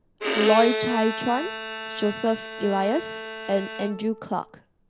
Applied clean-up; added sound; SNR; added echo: none; Bowed string instrument; 5 dB; none.